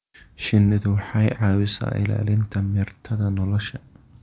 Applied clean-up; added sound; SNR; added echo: none; none; none; none.